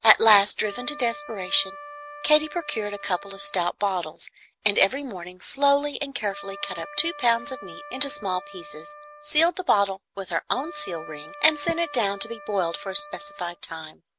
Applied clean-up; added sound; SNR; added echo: none; Wind instrument, woodwind instrument; 16 dB; none.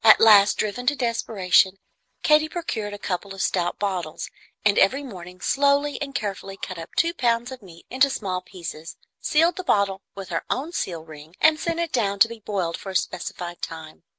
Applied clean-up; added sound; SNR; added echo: none; none; none; none.